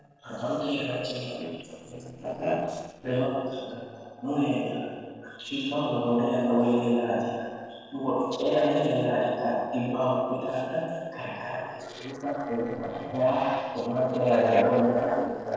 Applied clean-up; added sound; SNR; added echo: neural separator model SepFormer DNS4.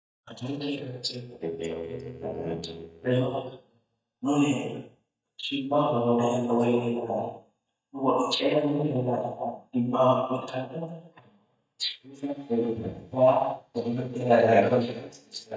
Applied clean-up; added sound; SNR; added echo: neural mask model DeepFilterNet 3.